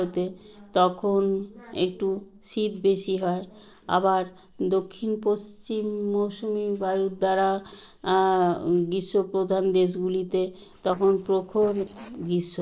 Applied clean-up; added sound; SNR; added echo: neural separator model SepFormer DNS4.